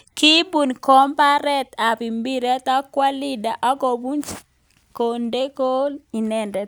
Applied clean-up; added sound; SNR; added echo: none; none; none; none.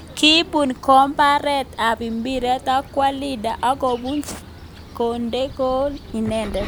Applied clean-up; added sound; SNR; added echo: none; Bird vocalization, bird call, bird song; 16 dB; none.